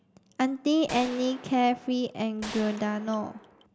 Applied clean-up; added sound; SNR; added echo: none; Gunshot, gunfire; 15 dB; none.